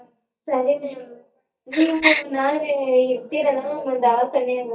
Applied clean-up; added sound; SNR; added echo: neural mask model DeepFilterNet 3.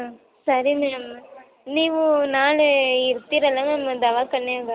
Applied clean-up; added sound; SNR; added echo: none; none; none; none.